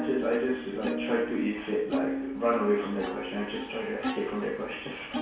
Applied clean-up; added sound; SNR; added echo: none; Plucked string instrument; 6 dB; reverberation time 0.6 s.